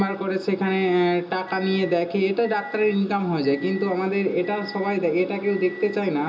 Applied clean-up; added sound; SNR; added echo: none; Microwave oven; 19 dB; reverberation time 0.2 s.